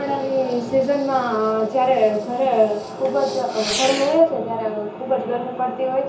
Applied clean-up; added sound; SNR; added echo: none; Fireworks; 15 dB; reverberation time 0.6 s.